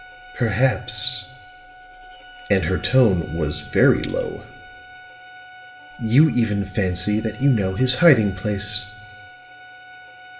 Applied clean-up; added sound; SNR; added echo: none; Bowed string instrument; 20 dB; reverberation time 1.1 s.